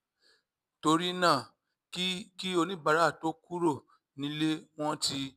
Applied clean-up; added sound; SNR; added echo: none; none; none; none.